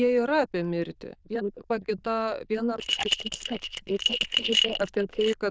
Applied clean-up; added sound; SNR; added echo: neural diffusion model UNIVERSE++.